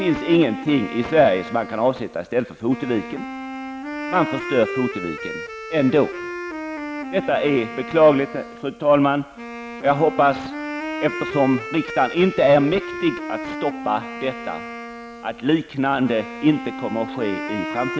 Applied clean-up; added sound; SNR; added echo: none; Wind instrument, woodwind instrument; 10 dB; none.